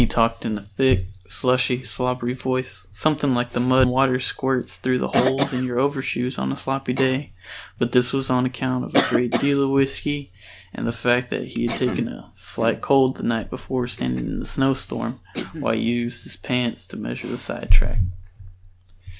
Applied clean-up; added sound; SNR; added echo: none; Cough; 11 dB; none.